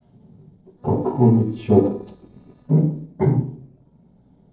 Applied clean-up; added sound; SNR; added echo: neural separator model SepFormer DNS4.